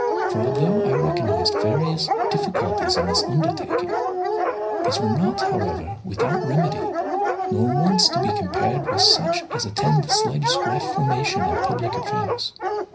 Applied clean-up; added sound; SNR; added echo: none; Dog; -1 dB; reverberation time 0.4 s.